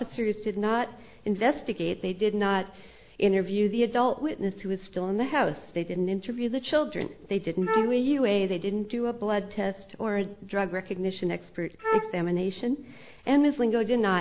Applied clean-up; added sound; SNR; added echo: none; Wind instrument, woodwind instrument; 3 dB; none.